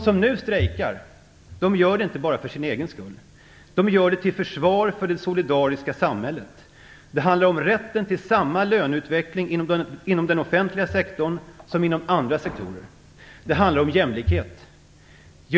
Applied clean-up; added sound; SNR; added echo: none; none; none; none.